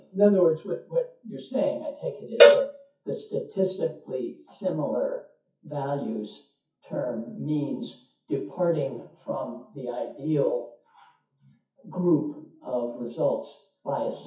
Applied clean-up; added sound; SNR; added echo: classical method WPE with log-MMSE.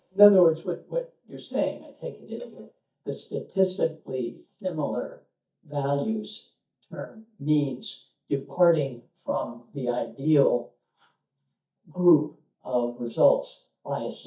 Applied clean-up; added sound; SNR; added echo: neural mask model DeepFilterNet 3.